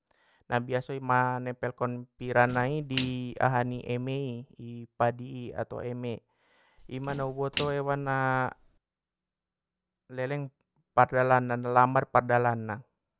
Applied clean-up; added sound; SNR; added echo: none; Splash, splatter; 16 dB; none.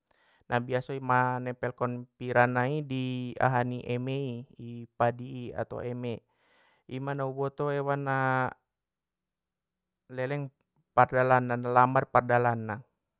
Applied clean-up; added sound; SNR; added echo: none; none; none; none.